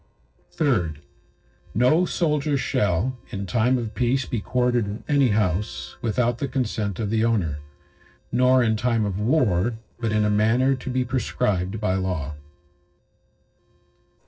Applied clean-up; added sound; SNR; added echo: neural separator model SepFormer DNS4.